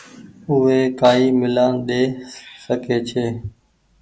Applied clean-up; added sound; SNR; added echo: none; Snare drum; 16 dB; none.